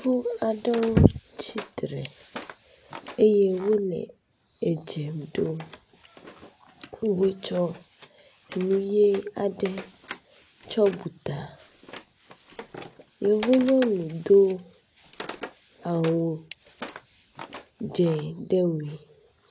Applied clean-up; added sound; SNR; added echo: none; Wood; 17 dB; none.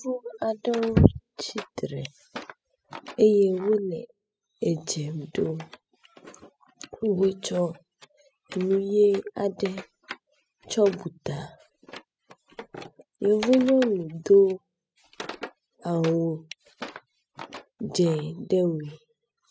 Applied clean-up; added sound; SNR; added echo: classical method spectral subtraction.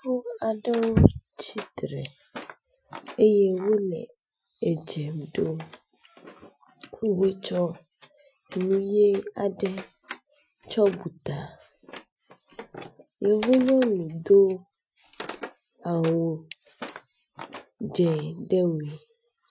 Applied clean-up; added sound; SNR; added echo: classical method Wiener filter.